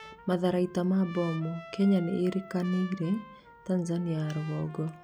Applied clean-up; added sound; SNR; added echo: none; Trumpet; 19 dB; none.